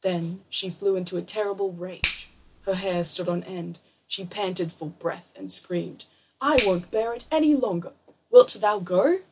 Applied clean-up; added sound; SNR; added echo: none; Finger snapping; 16 dB; none.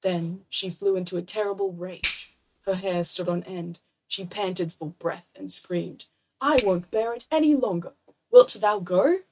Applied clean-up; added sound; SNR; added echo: neural mask model RNNoise.